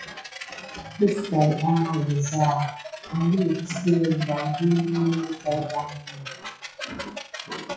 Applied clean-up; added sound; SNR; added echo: classical method WPE with log-MMSE.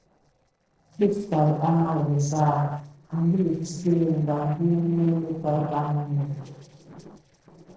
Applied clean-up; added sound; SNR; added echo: neural separator model SepFormer DNS4.